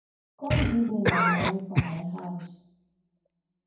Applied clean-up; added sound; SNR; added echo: none; Cough; -2 dB; reverberation time 0.9 s.